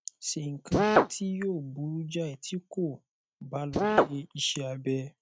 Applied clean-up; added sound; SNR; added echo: neural mask model RNNoise.